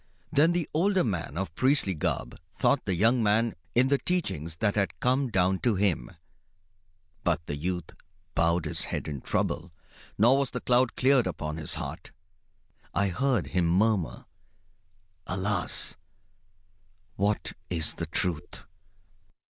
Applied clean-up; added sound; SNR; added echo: neural mask model Resemble Enhance denoiser.